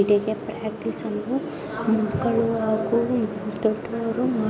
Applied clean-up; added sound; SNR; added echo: none; none; none; none.